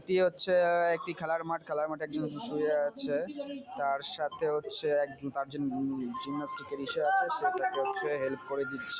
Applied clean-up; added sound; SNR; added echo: none; none; none; none.